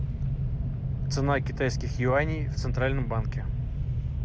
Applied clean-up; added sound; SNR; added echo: none; none; none; none.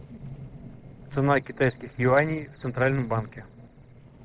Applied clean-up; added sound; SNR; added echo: neural separator model SepFormer DNS4.